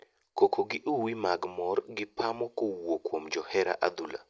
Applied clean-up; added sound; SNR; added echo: none; none; none; none.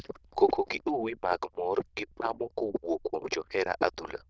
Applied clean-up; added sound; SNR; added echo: neural diffusion model UNIVERSE++.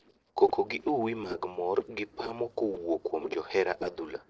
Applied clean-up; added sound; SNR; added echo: neural separator model SepFormer DNS4.